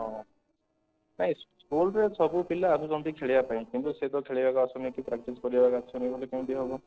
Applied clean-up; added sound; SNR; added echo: neural separator model SepFormer DNS4.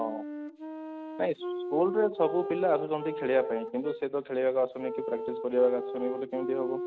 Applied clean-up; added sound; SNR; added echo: none; Wind instrument, woodwind instrument; 6 dB; none.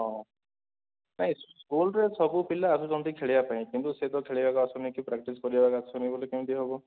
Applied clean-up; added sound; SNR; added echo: none; none; none; none.